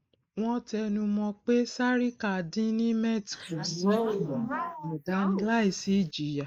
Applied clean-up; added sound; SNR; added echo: neural mask model Resemble Enhance denoiser.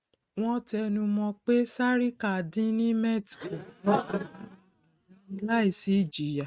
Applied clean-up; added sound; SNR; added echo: neural mask model RNNoise.